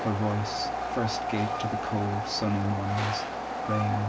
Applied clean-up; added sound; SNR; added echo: none; Train; 2 dB; reverberation time 0.2 s.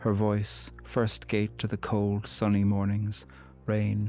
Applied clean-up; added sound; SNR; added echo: none; none; none; none.